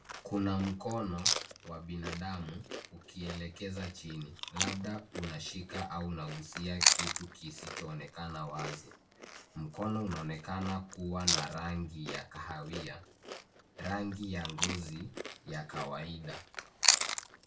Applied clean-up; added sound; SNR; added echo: none; Chewing, mastication; -2 dB; reverberation time 0.2 s.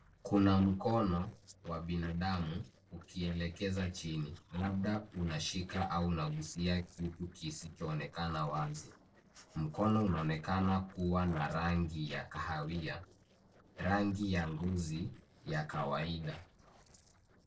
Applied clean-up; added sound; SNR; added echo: neural separator model SepFormer DNS4.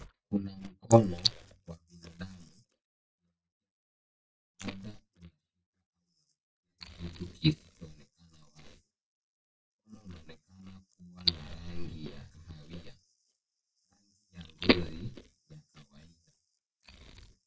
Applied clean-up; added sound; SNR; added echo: neural mask model DeepFilterNet 3.